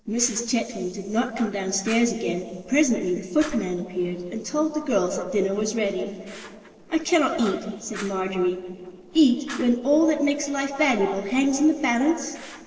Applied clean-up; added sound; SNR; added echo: neural separator model SepFormer DNS4.